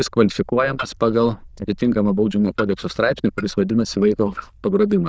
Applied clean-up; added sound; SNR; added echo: neural diffusion model UNIVERSE++.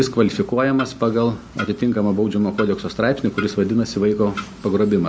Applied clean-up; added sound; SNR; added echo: none; Clock; 17 dB; none.